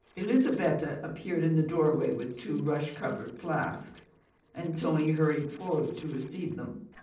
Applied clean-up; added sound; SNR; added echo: neural separator model SepFormer DNS4.